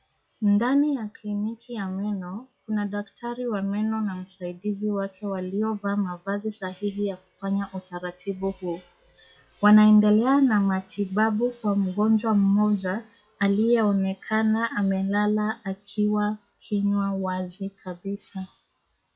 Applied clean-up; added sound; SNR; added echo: classical method log-MMSE.